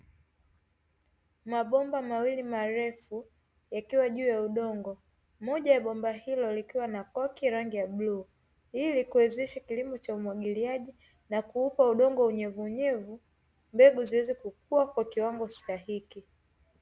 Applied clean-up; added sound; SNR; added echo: none; none; none; none.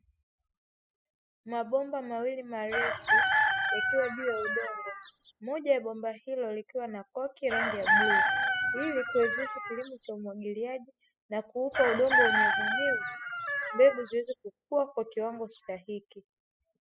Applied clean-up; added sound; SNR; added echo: classical method spectral subtraction.